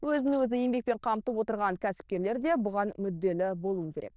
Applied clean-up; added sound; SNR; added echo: neural diffusion model UNIVERSE++.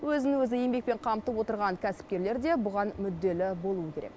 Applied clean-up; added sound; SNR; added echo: none; none; none; none.